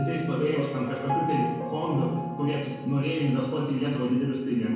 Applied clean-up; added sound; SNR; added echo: none; Piano; 9 dB; reverberation time 1.0 s.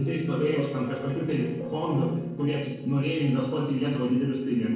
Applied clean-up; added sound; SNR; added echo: neural separator model SepFormer DNS4.